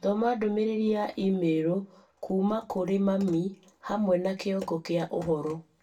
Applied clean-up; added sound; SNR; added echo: none; none; none; reverberation time 0.2 s.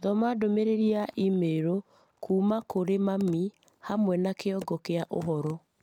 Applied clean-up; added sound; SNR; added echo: none; none; none; none.